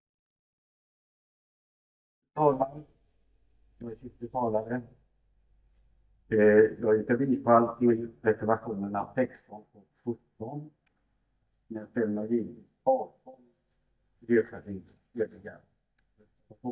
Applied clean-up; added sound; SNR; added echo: neural mask model DeepFilterNet 3.